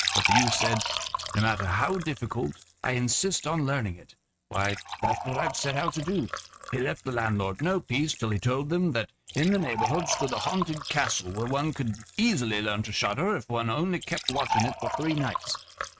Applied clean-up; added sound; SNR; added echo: neural mask model RNNoise.